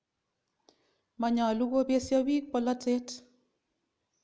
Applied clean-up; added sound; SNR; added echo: none; none; none; none.